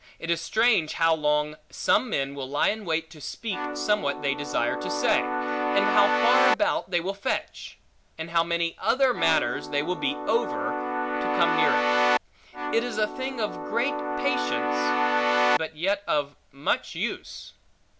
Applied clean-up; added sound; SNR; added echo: none; Keyboard (musical); -1 dB; none.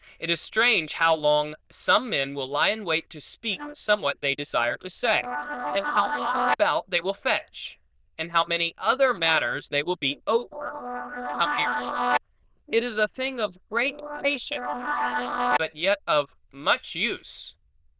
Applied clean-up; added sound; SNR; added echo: neural diffusion model UNIVERSE++.